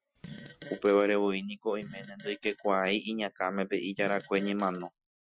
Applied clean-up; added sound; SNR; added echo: classical method Wiener filter.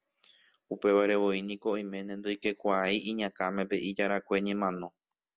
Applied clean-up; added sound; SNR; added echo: none; none; none; none.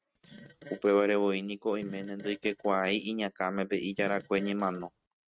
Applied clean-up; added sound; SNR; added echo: neural mask model RNNoise.